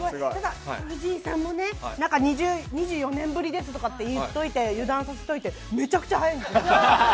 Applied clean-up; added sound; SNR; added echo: none; none; none; none.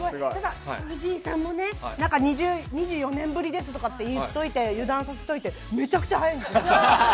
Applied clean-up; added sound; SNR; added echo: none; Thump, thud; 19 dB; none.